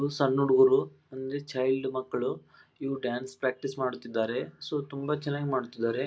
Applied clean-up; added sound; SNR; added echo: none; none; none; none.